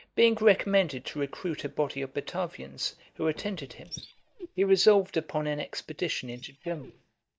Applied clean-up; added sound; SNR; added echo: neural mask model DeepFilterNet 3.